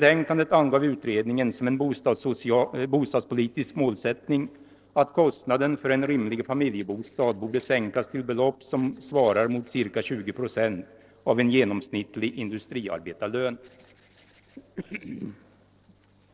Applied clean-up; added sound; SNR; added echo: neural separator model SepFormer DNS4.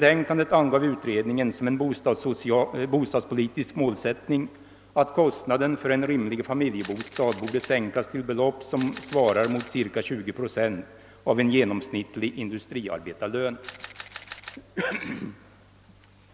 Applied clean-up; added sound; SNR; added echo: none; Camera; 18 dB; none.